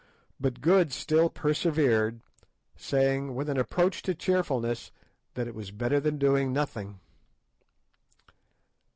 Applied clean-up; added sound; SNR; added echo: none; none; none; none.